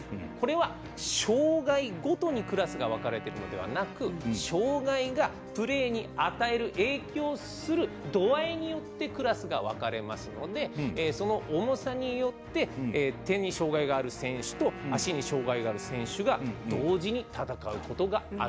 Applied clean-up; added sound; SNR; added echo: none; Wind instrument, woodwind instrument; 18 dB; none.